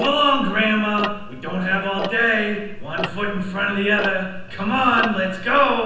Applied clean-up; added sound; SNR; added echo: none; Tick-tock; 10 dB; reverberation time 0.9 s.